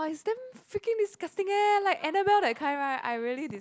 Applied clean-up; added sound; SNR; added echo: none; none; none; none.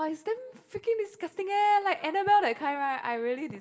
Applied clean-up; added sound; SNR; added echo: none; none; none; reverberation time 1.0 s.